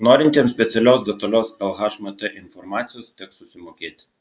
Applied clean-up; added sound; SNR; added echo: none; none; none; none.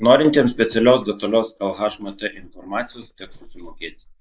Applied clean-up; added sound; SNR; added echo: neural mask model Resemble Enhance denoiser.